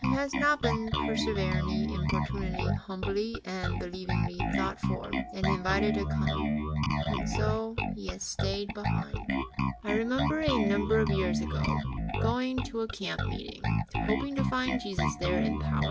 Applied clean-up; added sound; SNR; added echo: none; Bass guitar; -3 dB; none.